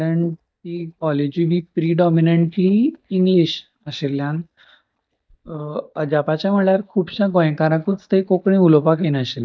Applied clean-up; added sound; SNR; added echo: neural mask model DeepFilterNet 3.